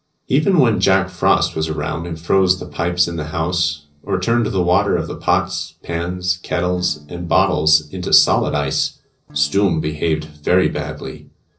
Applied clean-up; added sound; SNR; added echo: neural separator model SepFormer DNS4.